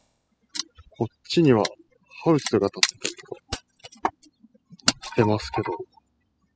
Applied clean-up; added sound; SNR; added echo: classical method spectral subtraction.